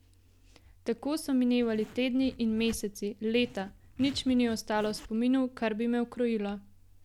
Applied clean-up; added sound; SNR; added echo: none; Zipper (clothing); 19 dB; none.